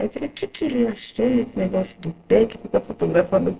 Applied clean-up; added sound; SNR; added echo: neural separator model SepFormer DNS4.